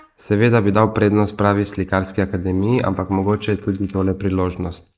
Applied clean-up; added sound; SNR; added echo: neural mask model Resemble Enhance denoiser.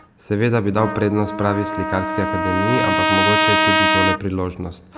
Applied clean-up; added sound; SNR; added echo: none; Trumpet; -1 dB; none.